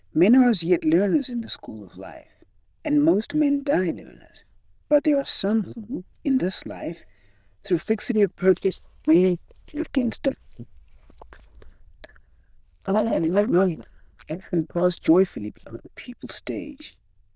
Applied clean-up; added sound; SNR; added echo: neural diffusion model UNIVERSE++.